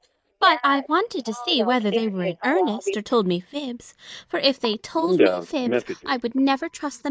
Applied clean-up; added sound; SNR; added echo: neural mask model DeepFilterNet 3.